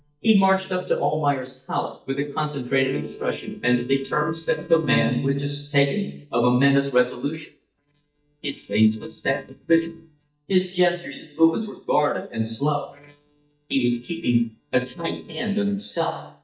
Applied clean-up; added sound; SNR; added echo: neural mask model DeepFilterNet 3.